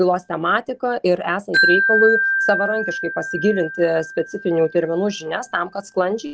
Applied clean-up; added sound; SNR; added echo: none; Wind chime; 3 dB; none.